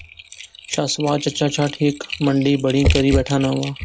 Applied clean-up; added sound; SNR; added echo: none; Typing; 6 dB; none.